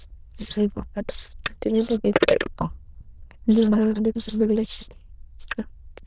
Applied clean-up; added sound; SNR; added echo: neural diffusion model UNIVERSE++.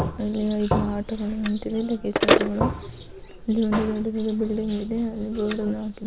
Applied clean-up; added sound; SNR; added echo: none; Telephone; 5 dB; none.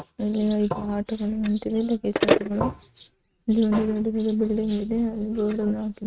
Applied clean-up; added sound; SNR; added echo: neural mask model RNNoise.